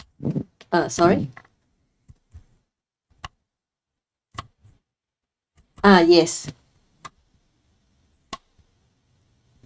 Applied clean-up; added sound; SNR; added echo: neural mask model RNNoise.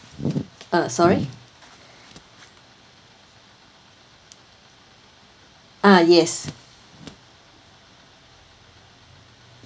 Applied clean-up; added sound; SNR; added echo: none; none; none; none.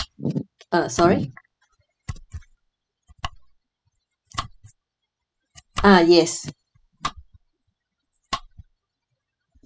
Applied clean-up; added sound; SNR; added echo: classical method spectral subtraction.